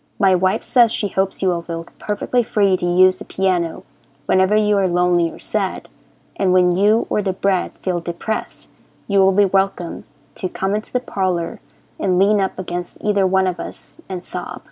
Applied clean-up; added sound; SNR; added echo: none; none; none; none.